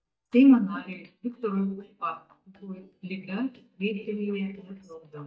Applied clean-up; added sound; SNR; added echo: neural mask model DeepFilterNet 3.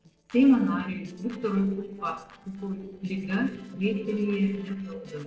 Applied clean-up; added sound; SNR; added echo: neural separator model SepFormer DNS4.